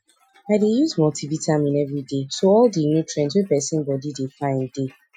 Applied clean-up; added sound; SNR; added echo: classical method Wiener filter.